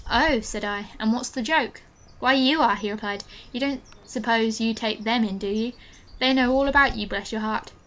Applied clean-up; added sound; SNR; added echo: none; Bird; 18 dB; none.